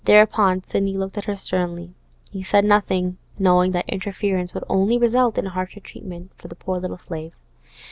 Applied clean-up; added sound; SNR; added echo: none; none; none; none.